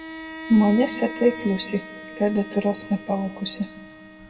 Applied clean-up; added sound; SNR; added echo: none; Bowed string instrument; 14 dB; reverberation time 1.0 s.